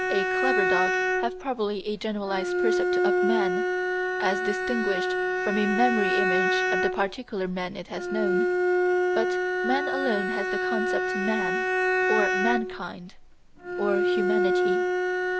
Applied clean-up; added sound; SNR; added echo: none; Bowed string instrument; -4 dB; none.